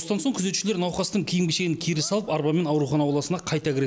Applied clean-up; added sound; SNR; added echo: none; none; none; none.